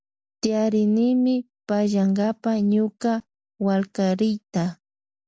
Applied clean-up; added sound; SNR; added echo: none; none; none; none.